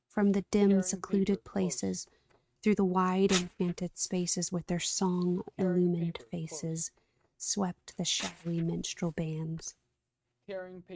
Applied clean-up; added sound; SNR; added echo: neural mask model RNNoise.